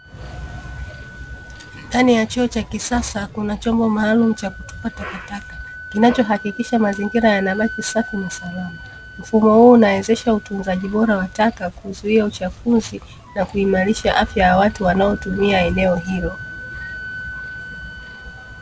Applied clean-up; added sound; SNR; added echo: none; Wind instrument, woodwind instrument; 18 dB; none.